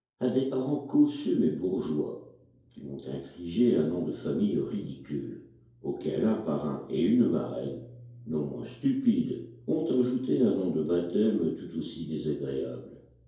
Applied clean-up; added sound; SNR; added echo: none; none; none; reverberation time 2.4 s.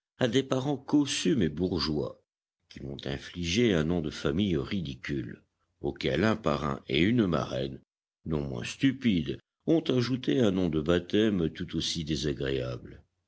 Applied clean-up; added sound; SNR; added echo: none; none; none; none.